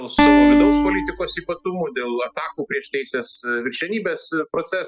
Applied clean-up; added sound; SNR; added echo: classical method spectral subtraction.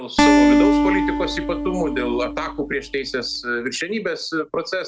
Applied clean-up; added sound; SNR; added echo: none; Acoustic guitar; -5 dB; none.